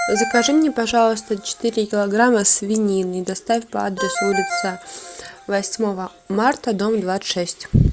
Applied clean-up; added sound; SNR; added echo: none; Ringtone; 11 dB; none.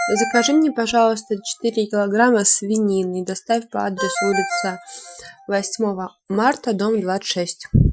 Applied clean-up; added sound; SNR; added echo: classical method Wiener filter.